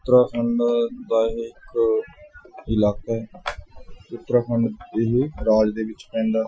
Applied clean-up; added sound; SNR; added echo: classical method Wiener filter.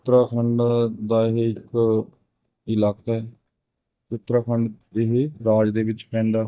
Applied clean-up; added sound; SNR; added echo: neural mask model DeepFilterNet 3.